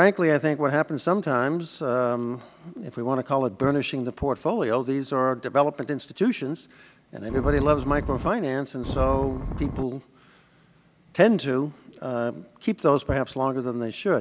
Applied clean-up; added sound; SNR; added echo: none; Wind; 4 dB; none.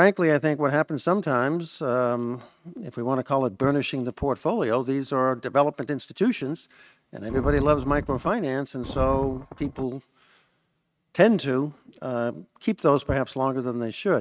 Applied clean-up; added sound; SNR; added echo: neural mask model RNNoise.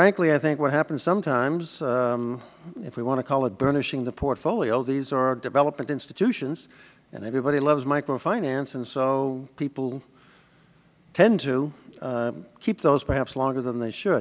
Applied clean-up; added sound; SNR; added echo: none; none; none; none.